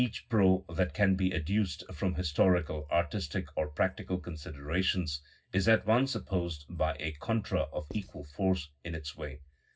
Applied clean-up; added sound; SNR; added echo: none; Writing; 17 dB; reverberation time 0.4 s.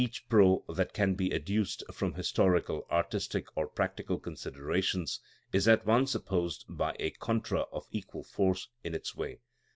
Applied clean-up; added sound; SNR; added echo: none; none; none; none.